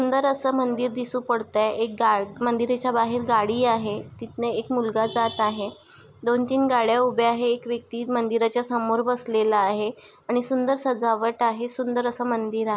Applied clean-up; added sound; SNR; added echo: none; none; none; none.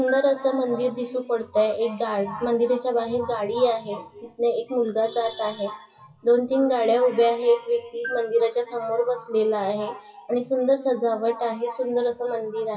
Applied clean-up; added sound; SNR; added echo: classical method WPE with log-MMSE.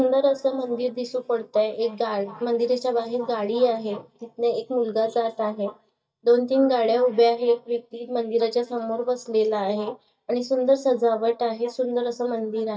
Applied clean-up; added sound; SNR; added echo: neural mask model DeepFilterNet 3.